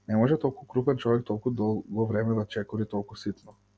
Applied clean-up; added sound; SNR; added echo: none; none; none; none.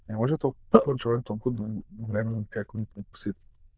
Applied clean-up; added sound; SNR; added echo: neural diffusion model UNIVERSE++.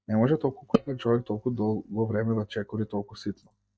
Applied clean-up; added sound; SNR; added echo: neural mask model DeepFilterNet 3.